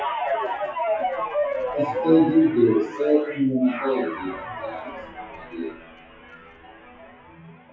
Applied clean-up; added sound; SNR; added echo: classical method WPE with log-MMSE.